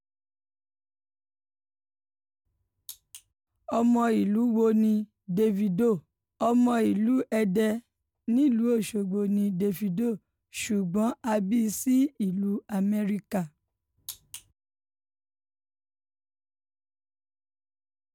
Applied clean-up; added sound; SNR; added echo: none; none; none; none.